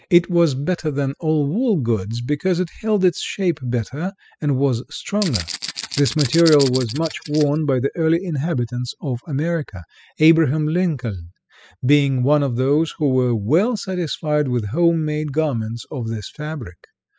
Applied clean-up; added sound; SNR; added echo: classical method spectral subtraction.